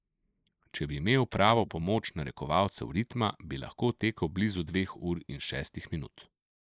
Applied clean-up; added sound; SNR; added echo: neural mask model Resemble Enhance denoiser.